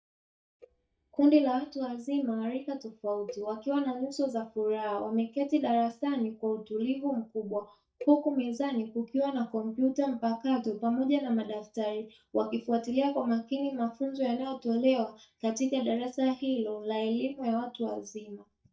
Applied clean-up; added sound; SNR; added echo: neural mask model DeepFilterNet 3.